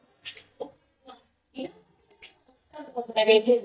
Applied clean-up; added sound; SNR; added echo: neural mask model DeepFilterNet 3.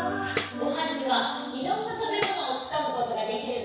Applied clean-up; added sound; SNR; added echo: none; Tambourine; 10 dB; reverberation time 1.1 s.